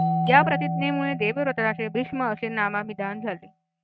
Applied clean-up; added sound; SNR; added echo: neural mask model RNNoise.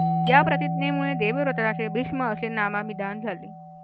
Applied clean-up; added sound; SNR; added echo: none; Doorbell + Bass guitar; 3 dB; none.